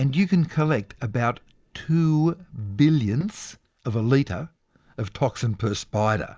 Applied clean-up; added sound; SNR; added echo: neural mask model Resemble Enhance denoiser.